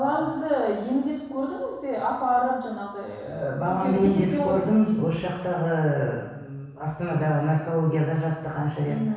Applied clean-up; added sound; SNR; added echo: none; none; none; reverberation time 1.1 s.